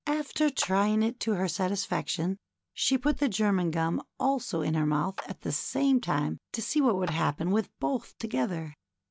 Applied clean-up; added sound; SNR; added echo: none; Clapping; 19 dB; none.